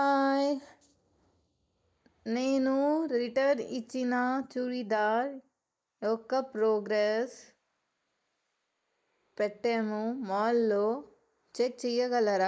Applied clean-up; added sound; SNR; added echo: neural mask model Resemble Enhance denoiser.